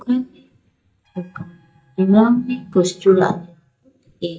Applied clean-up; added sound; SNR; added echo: neural mask model DeepFilterNet 3.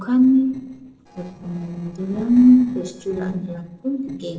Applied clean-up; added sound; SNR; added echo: neural separator model SepFormer DNS4.